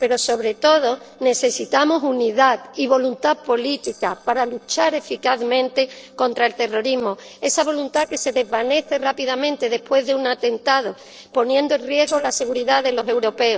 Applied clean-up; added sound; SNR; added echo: neural separator model SepFormer DNS4.